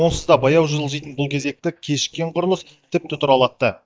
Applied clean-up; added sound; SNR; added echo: neural mask model DeepFilterNet 3.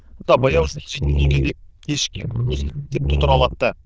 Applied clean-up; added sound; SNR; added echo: neural diffusion model UNIVERSE++.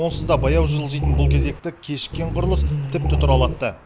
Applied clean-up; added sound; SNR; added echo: none; Growling; -4 dB; none.